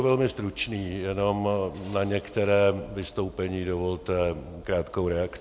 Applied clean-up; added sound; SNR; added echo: none; none; none; none.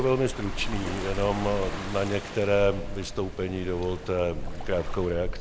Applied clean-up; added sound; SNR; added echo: none; Waves, surf; 5 dB; none.